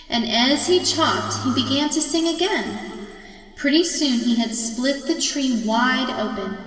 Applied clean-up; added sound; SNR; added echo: none; Bowed string instrument; 14 dB; reverberation time 2.5 s.